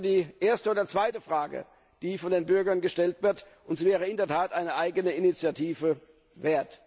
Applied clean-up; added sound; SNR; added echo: none; none; none; none.